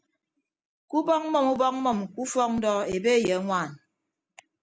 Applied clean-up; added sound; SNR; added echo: none; none; none; none.